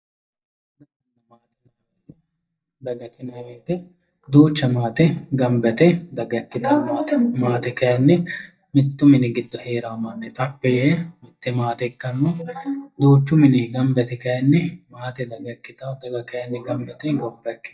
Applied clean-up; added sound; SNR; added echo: neural mask model DeepFilterNet 3.